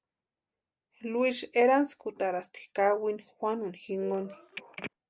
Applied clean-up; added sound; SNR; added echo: none; Telephone; 13 dB; none.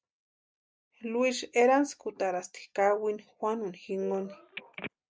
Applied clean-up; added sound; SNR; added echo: neural mask model RNNoise.